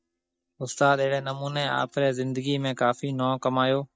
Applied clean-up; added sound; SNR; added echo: neural mask model DeepFilterNet 3.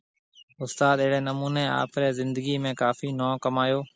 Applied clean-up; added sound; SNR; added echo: none; none; none; none.